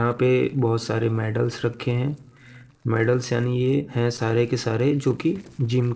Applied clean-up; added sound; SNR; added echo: neural separator model SepFormer DNS4.